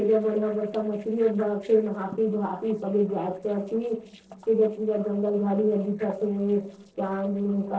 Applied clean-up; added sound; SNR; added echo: neural separator model SepFormer DNS4.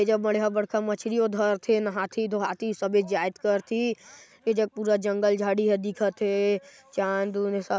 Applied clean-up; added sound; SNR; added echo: none; none; none; none.